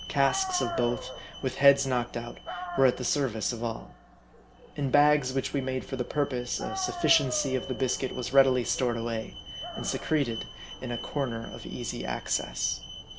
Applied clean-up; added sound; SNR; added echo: none; Dog + Alarm; 11 dB; none.